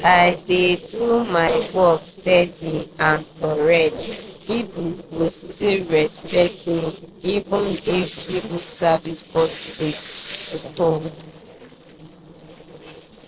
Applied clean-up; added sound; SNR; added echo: neural separator model SepFormer DNS4.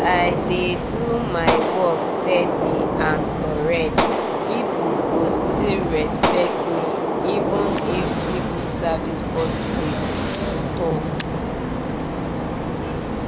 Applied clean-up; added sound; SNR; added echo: none; Gunshot, gunfire; -4 dB; none.